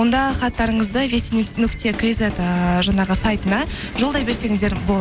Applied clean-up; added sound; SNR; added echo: none; Drum kit; 15 dB; none.